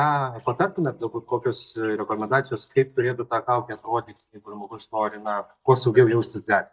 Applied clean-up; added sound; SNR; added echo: neural mask model DeepFilterNet 3.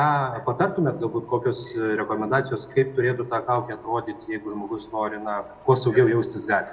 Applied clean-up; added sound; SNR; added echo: none; none; none; none.